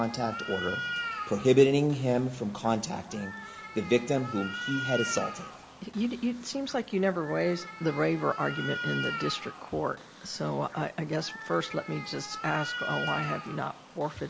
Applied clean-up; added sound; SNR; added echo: none; Cat; 9 dB; none.